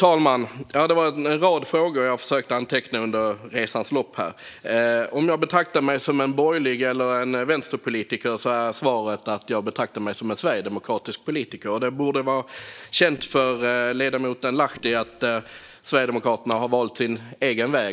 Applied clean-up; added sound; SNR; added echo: neural separator model SepFormer DNS4.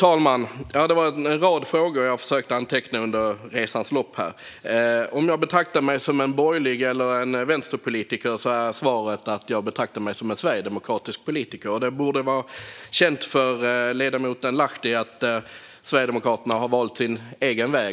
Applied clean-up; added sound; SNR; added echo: none; none; none; none.